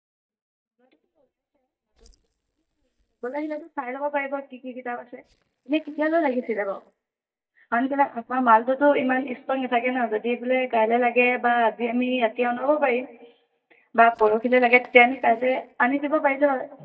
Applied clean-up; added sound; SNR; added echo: neural mask model DeepFilterNet 3.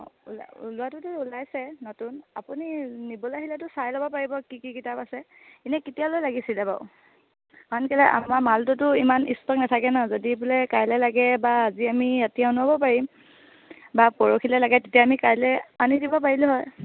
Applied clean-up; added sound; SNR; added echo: none; none; none; none.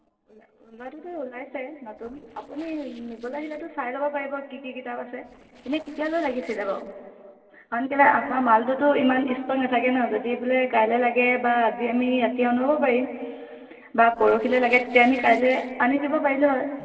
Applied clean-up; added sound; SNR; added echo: neural separator model SepFormer DNS4.